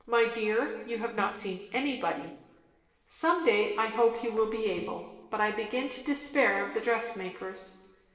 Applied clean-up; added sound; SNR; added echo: neural separator model SepFormer DNS4.